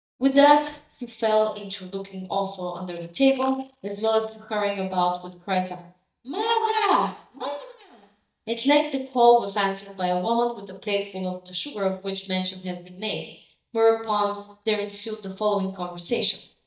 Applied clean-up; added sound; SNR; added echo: neural mask model DeepFilterNet 3.